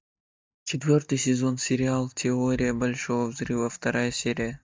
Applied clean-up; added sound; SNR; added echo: neural mask model DeepFilterNet 3.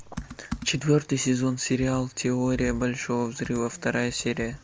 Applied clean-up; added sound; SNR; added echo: none; Computer keyboard; 15 dB; none.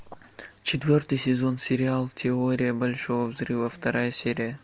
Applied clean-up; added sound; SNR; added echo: none; none; none; none.